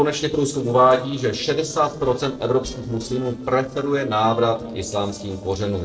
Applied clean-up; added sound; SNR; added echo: neural separator model SepFormer DNS4.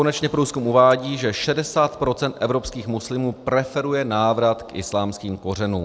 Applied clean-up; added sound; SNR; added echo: none; none; none; none.